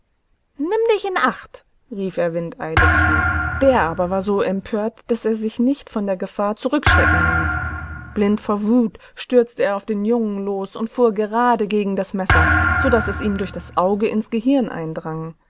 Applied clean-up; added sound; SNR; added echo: none; Thump, thud; 1 dB; none.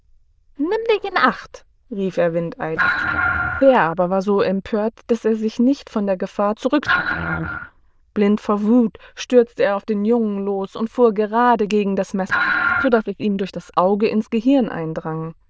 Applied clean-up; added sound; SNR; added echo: neural diffusion model UNIVERSE++.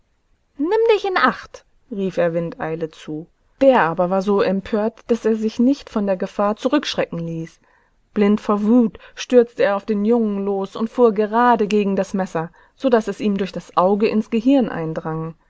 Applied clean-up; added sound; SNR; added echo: none; none; none; none.